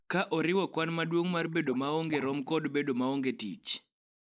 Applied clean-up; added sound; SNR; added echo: neural mask model Resemble Enhance denoiser.